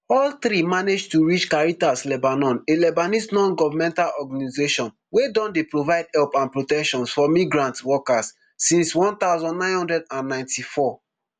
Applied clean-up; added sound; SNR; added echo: none; none; none; none.